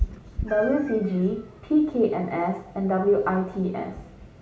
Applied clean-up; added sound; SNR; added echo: none; Meow; 11 dB; reverberation time 0.4 s.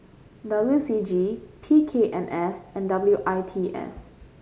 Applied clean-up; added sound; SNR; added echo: none; none; none; none.